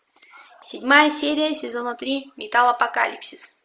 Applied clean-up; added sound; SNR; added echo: none; none; none; none.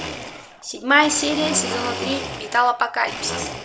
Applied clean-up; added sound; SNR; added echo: none; Domestic sounds, home sounds; 8 dB; none.